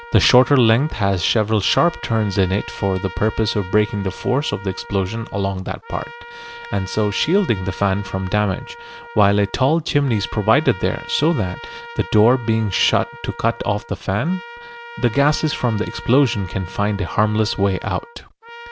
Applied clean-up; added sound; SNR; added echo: none; Trumpet; 17 dB; none.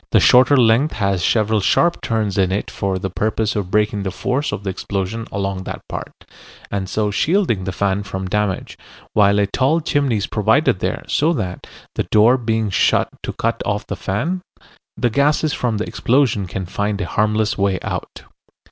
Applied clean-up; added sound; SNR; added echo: none; none; none; none.